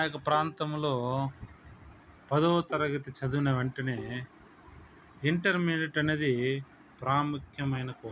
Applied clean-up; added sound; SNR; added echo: none; Bowed string instrument; 20 dB; none.